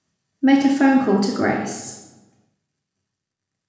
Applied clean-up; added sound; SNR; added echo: none; none; none; reverberation time 1.0 s.